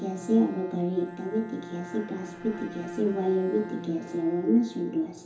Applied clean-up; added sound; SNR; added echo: none; Bowed string instrument; 13 dB; reverberation time 0.7 s.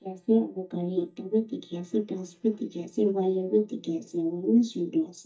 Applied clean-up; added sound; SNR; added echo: neural mask model DeepFilterNet 3.